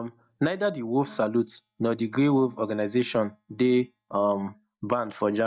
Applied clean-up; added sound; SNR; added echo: neural mask model DeepFilterNet 3.